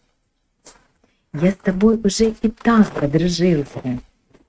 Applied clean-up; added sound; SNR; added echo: neural mask model RNNoise.